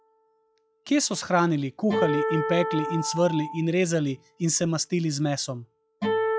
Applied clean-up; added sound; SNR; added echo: classical method log-MMSE.